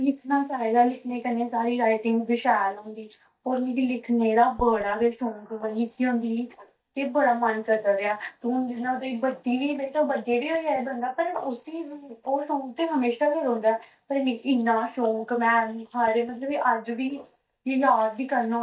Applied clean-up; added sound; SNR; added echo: neural mask model DeepFilterNet 3.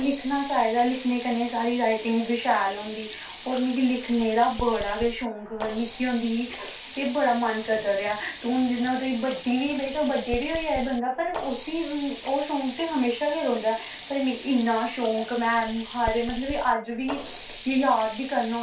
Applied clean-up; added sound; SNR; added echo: none; Sink (filling or washing); 8 dB; reverberation time 0.2 s.